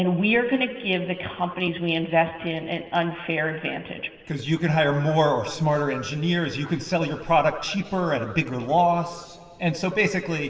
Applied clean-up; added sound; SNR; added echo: none; none; none; reverberation time 2.0 s.